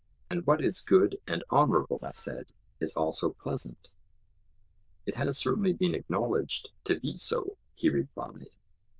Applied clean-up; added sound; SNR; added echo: neural diffusion model UNIVERSE++.